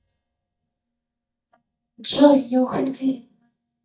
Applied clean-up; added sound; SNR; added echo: neural mask model DeepFilterNet 3.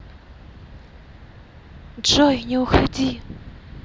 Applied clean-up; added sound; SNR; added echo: none; none; none; none.